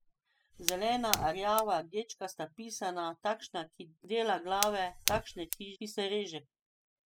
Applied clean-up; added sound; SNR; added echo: classical method spectral subtraction.